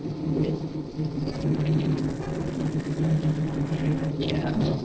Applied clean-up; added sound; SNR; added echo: neural separator model SepFormer DNS4.